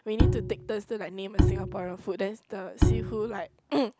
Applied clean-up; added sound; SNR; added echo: none; Bowed string instrument; -5 dB; none.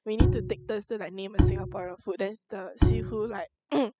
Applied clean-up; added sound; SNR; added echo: classical method spectral subtraction.